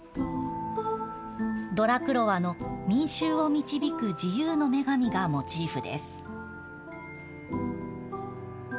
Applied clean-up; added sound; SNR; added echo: none; none; none; none.